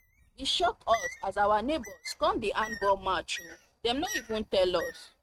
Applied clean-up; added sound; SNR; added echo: neural mask model RNNoise.